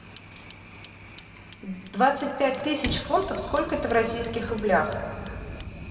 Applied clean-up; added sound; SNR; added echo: none; Fire; 9 dB; reverberation time 1.9 s.